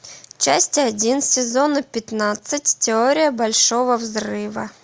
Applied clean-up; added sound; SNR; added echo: none; none; none; none.